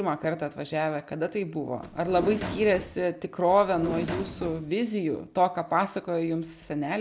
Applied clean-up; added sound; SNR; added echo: none; Drawer open or close; 8 dB; none.